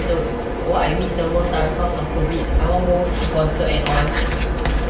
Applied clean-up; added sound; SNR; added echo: none; none; none; reverberation time 0.4 s.